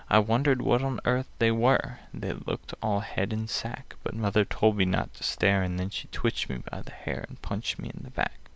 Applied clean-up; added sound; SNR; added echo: none; none; none; none.